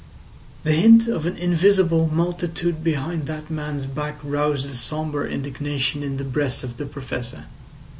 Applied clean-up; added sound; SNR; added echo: none; none; none; none.